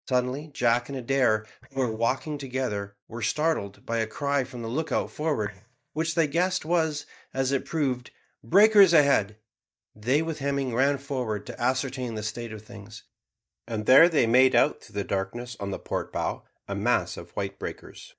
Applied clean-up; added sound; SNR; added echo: neural mask model DeepFilterNet 3.